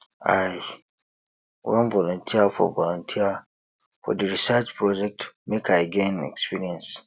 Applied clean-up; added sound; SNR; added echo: none; none; none; none.